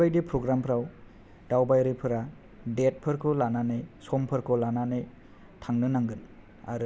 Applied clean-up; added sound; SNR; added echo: none; none; none; none.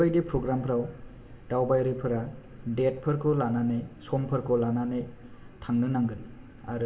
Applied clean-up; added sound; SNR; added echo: none; none; none; reverberation time 2.2 s.